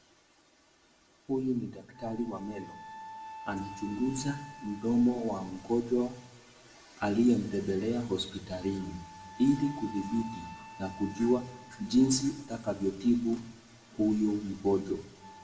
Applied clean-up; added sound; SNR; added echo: none; Wind instrument, woodwind instrument; 19 dB; reverberation time 0.6 s.